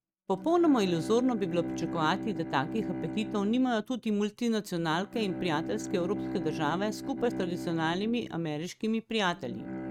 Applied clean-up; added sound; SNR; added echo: neural mask model RNNoise.